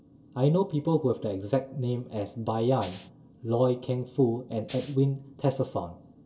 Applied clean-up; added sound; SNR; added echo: none; Rattle (instrument); 15 dB; reverberation time 0.2 s.